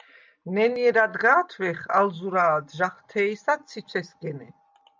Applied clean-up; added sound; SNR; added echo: none; none; none; none.